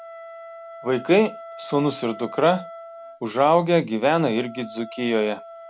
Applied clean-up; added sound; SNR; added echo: none; Wind instrument, woodwind instrument; 17 dB; none.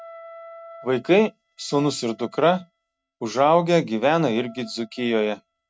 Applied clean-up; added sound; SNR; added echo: neural mask model RNNoise.